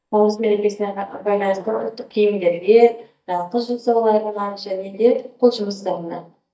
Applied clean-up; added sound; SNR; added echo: neural mask model DeepFilterNet 3.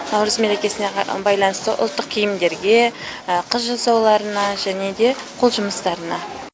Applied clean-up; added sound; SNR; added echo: none; none; none; none.